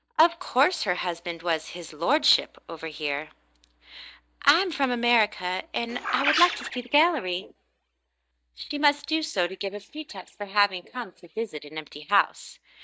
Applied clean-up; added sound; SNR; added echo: neural mask model DeepFilterNet 3.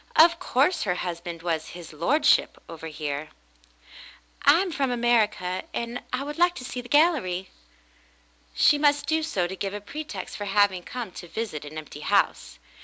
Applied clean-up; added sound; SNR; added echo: none; none; none; none.